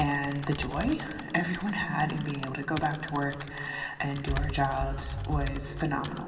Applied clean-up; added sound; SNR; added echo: none; Typing; 13 dB; reverberation time 2.7 s.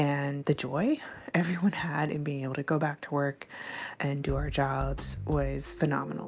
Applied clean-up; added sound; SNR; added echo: none; none; none; none.